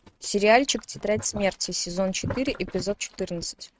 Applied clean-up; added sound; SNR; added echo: neural mask model RNNoise.